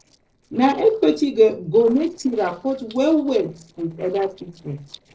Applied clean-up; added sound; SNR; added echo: neural separator model SepFormer DNS4.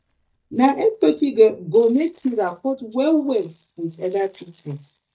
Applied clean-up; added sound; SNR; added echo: neural mask model DeepFilterNet 3.